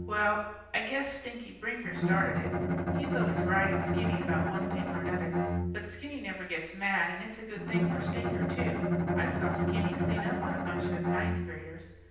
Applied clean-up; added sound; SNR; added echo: none; Bowed string instrument; -4 dB; reverberation time 0.9 s.